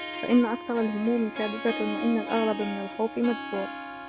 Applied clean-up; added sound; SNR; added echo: none; Harp; 8 dB; none.